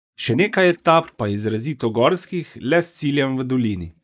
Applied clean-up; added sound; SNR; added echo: neural mask model DeepFilterNet 3.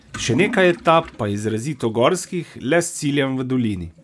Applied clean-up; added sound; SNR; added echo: none; Toilet flush / Liquid; 15 dB; none.